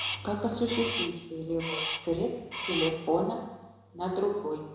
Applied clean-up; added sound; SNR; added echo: none; Crow; 7 dB; reverberation time 1.0 s.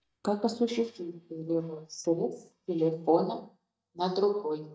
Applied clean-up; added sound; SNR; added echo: neural mask model DeepFilterNet 3.